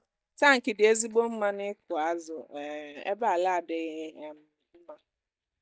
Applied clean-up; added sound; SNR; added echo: neural mask model DeepFilterNet 3.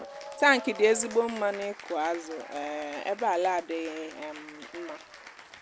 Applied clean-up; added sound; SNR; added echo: none; Applause / Cheering; 15 dB; none.